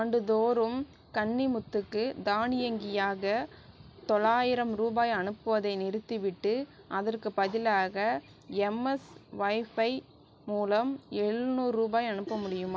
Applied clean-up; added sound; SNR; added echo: none; none; none; none.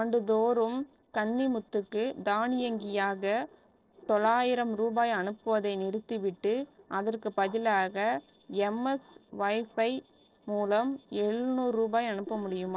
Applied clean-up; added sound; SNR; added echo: neural separator model SepFormer DNS4.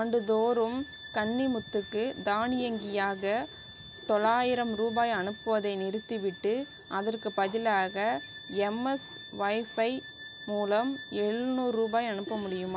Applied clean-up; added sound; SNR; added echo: none; Bowed string instrument; 16 dB; none.